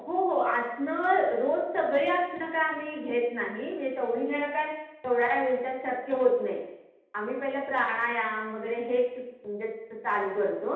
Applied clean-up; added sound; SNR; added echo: none; none; none; reverberation time 0.8 s.